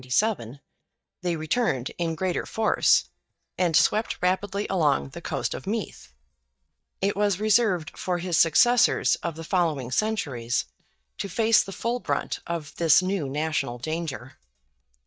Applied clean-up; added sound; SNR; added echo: neural mask model DeepFilterNet 3.